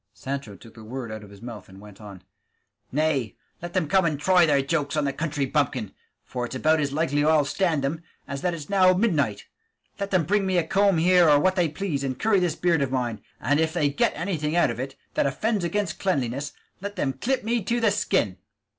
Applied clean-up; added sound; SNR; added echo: none; none; none; none.